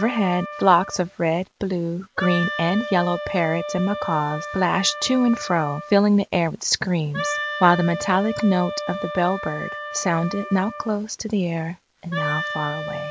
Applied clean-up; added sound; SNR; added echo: none; Wind instrument, woodwind instrument; 9 dB; none.